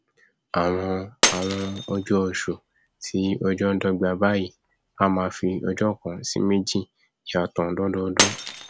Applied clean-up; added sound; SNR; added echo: none; Shatter; 4 dB; none.